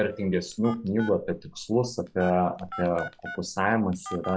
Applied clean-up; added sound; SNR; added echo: classical method log-MMSE.